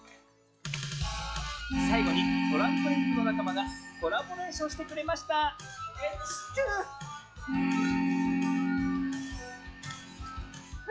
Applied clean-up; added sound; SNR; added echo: classical method log-MMSE.